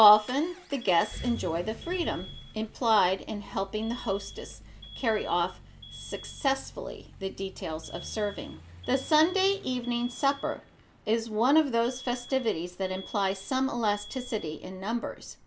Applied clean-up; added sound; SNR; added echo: none; Accelerating, revving, vroom + Alarm; 16 dB; none.